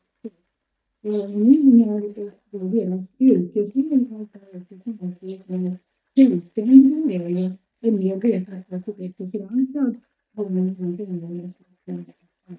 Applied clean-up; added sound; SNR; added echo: neural mask model DeepFilterNet 3.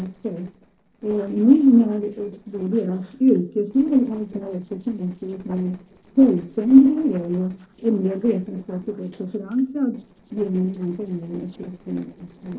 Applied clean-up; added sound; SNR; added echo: neural separator model SepFormer DNS4.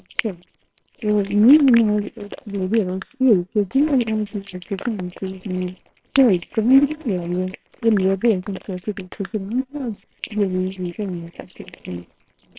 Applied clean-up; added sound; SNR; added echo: neural separator model SepFormer WHAMR!.